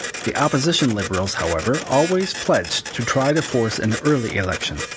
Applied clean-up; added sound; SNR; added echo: none; Printer; 10 dB; none.